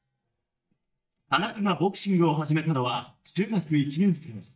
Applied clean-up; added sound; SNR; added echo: neural mask model DeepFilterNet 3.